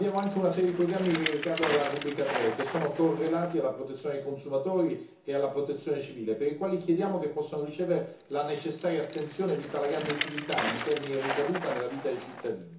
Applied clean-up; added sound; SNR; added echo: none; Bicycle; 9 dB; reverberation time 0.7 s.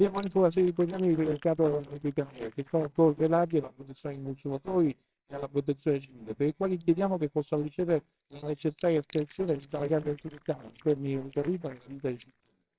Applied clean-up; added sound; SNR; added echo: neural separator model SepFormer WHAMR!.